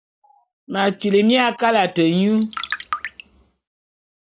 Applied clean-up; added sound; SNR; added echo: none; Trickle, dribble; 10 dB; none.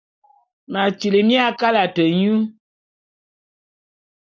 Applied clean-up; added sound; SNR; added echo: none; none; none; none.